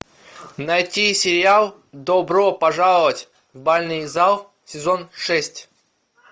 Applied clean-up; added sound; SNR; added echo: none; none; none; none.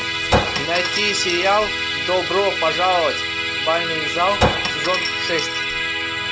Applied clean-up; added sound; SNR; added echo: none; Chink, clink + Musical instrument; -1 dB; none.